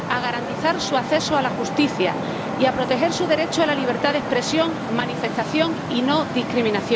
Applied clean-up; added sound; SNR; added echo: none; Traffic noise, roadway noise; 5 dB; none.